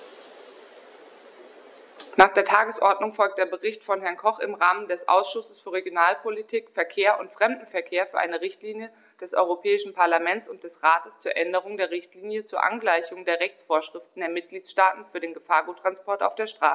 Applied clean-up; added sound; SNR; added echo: none; none; none; none.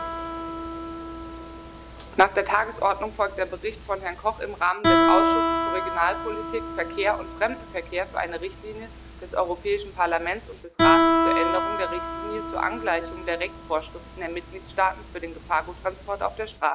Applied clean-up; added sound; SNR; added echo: none; Guitar; 0 dB; none.